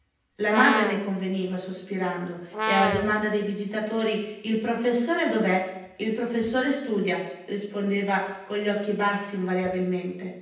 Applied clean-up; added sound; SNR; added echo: none; Brass instrument; 2 dB; reverberation time 0.9 s.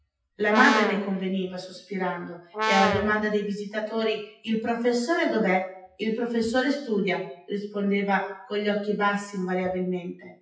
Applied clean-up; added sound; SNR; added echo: classical method WPE with log-MMSE.